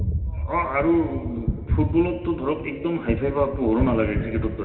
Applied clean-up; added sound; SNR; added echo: none; Gunshot, gunfire; 3 dB; reverberation time 2.0 s.